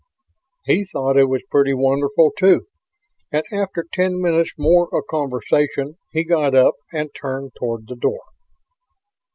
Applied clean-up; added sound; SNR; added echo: none; none; none; none.